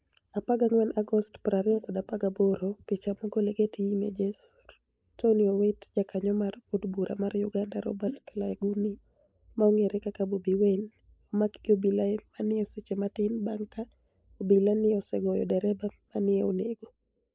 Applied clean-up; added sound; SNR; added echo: neural mask model Resemble Enhance denoiser.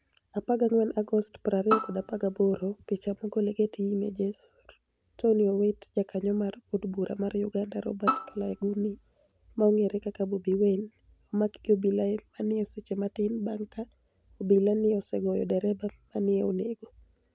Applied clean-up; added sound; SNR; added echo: none; Bowed string instrument; 6 dB; none.